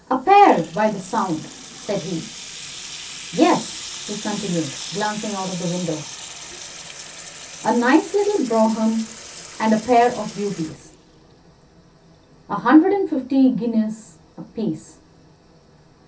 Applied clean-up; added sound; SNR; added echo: none; Sink (filling or washing) / Water tap, faucet; 16 dB; reverberation time 0.3 s.